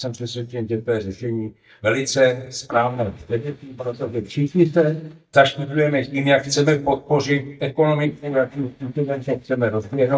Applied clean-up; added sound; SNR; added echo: neural mask model DeepFilterNet 3.